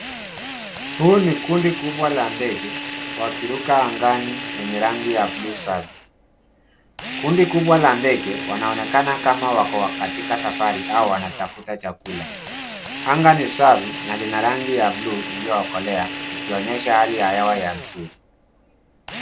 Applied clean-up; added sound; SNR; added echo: none; Drill; 9 dB; none.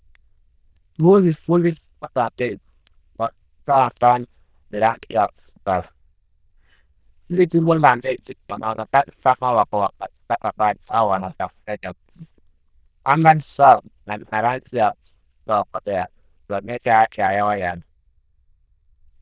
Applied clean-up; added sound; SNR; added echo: neural diffusion model UNIVERSE++.